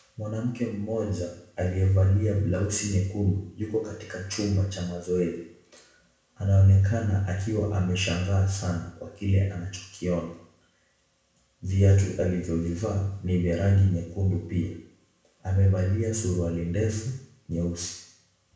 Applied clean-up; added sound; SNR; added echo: none; none; none; reverberation time 0.7 s.